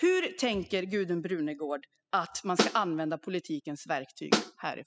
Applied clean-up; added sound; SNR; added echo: classical method spectral subtraction.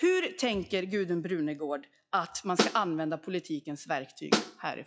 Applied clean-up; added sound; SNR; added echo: classical method log-MMSE.